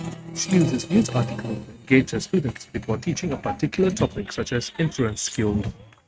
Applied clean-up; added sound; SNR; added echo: neural mask model RNNoise.